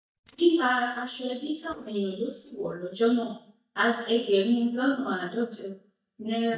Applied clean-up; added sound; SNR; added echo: neural mask model DeepFilterNet 3.